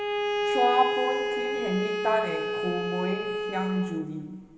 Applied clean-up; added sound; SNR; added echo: none; Bowed string instrument; 0 dB; reverberation time 2.0 s.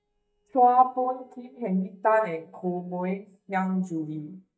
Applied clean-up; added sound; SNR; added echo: neural mask model DeepFilterNet 3.